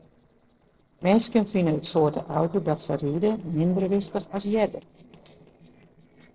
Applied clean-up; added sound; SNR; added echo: neural separator model SepFormer DNS4.